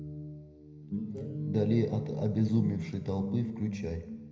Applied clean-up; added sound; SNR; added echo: none; Guitar; 6 dB; reverberation time 0.8 s.